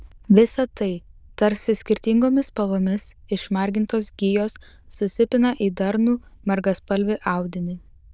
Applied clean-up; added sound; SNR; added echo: neural diffusion model UNIVERSE++.